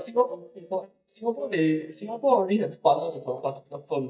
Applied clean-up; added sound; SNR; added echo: neural mask model DeepFilterNet 3.